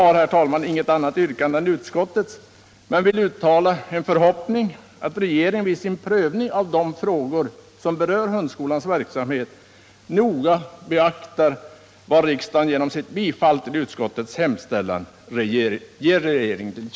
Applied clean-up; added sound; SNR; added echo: none; none; none; none.